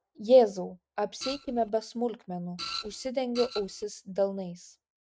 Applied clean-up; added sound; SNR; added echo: neural mask model RNNoise.